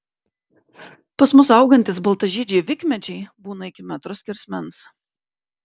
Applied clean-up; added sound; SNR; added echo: none; none; none; none.